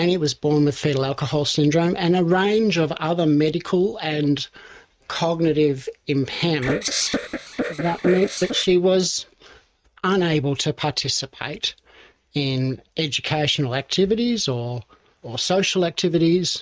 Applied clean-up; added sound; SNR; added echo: neural mask model RNNoise.